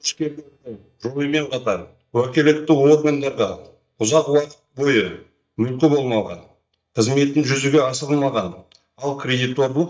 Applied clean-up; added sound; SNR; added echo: neural mask model DeepFilterNet 3.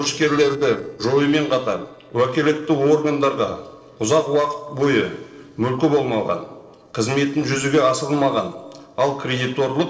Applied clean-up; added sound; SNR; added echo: neural separator model SepFormer DNS4.